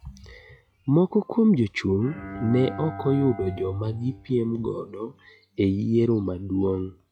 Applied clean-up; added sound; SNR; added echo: classical method log-MMSE.